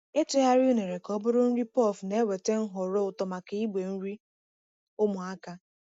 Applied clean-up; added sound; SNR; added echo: neural mask model DeepFilterNet 3.